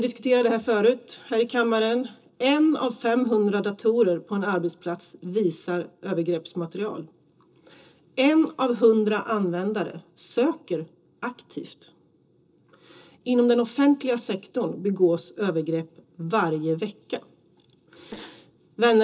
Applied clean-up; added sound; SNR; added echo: neural separator model SepFormer DNS4.